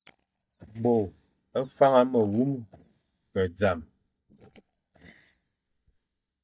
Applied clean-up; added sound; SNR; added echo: neural mask model DeepFilterNet 3.